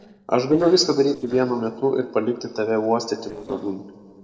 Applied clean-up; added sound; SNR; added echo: neural separator model SepFormer DNS4.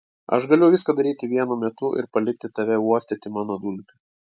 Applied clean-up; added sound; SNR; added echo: none; none; none; none.